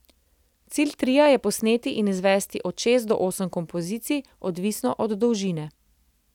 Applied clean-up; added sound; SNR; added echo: none; none; none; none.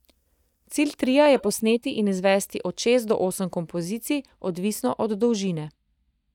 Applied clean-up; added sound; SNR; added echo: neural mask model DeepFilterNet 3.